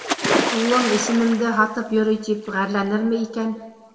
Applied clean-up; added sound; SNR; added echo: none; Splash, splatter; 6 dB; reverberation time 1.4 s.